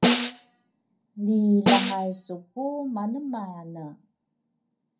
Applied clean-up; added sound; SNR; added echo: none; Snare drum; -3 dB; reverberation time 0.2 s.